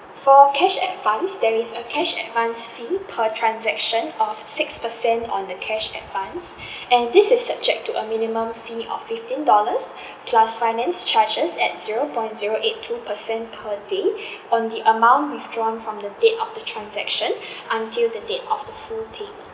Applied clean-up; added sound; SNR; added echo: none; none; none; none.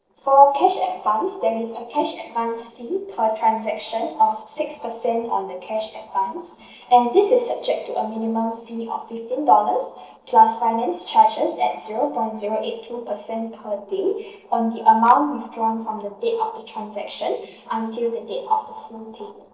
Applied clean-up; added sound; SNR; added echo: neural separator model SepFormer DNS4.